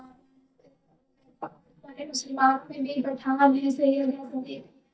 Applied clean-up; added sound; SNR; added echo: neural mask model DeepFilterNet 3.